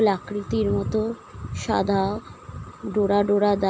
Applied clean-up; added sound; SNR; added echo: none; none; none; none.